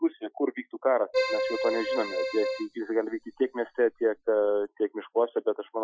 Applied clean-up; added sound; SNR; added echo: classical method Wiener filter.